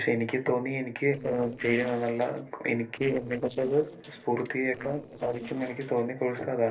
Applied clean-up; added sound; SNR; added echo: neural separator model SepFormer DNS4.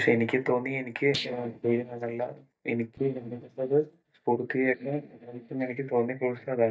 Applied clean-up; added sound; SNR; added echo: neural mask model DeepFilterNet 3.